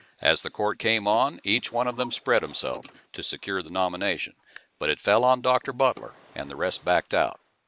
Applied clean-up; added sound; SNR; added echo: neural mask model Resemble Enhance denoiser.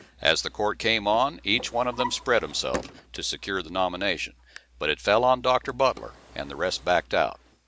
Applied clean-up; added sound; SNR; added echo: none; Drawer open or close; 17 dB; none.